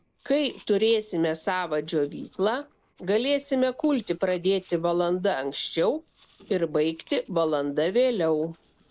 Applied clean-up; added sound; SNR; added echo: neural separator model SepFormer DNS4.